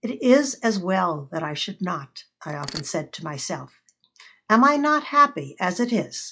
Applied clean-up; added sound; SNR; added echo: classical method log-MMSE.